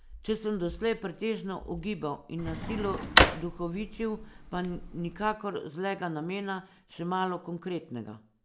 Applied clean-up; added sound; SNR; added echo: none; Drawer open or close; -4 dB; none.